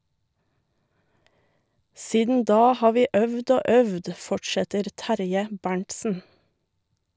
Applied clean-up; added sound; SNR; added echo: none; none; none; none.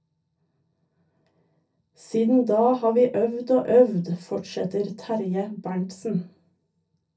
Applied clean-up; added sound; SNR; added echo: none; none; none; reverberation time 0.3 s.